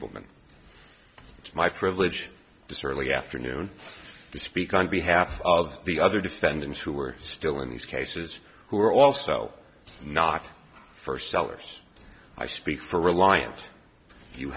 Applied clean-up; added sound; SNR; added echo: none; none; none; none.